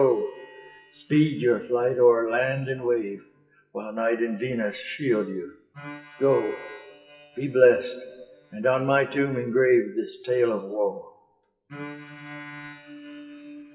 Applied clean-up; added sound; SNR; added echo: classical method WPE with log-MMSE.